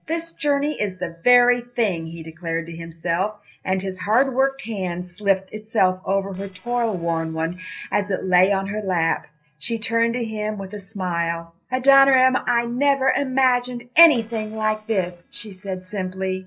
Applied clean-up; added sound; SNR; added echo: neural separator model SepFormer DNS4.